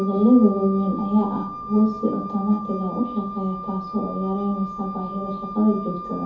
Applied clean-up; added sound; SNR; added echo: none; Wind instrument, woodwind instrument; 12 dB; reverberation time 0.5 s.